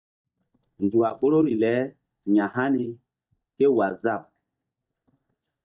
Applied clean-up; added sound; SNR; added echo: neural mask model DeepFilterNet 3.